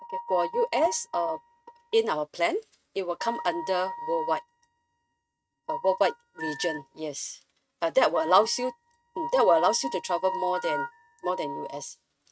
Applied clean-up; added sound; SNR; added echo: neural mask model RNNoise.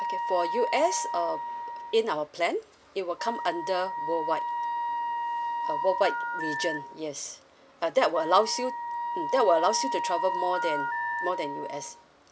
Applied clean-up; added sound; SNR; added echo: none; Telephone + Wind instrument, woodwind instrument; 3 dB; none.